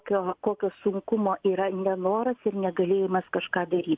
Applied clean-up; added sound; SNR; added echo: none; none; none; none.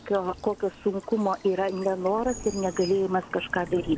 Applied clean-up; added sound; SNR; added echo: none; Stream / Bird vocalization, bird call, bird song; 16 dB; none.